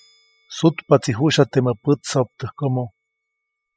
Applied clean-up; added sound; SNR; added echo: classical method spectral subtraction.